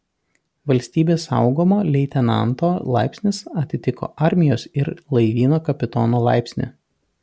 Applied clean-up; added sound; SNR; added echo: none; none; none; none.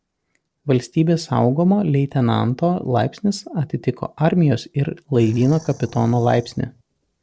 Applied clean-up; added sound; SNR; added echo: neural separator model SepFormer DNS4.